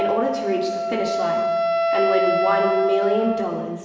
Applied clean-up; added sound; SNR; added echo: none; Wind instrument, woodwind instrument; -1 dB; reverberation time 1.3 s.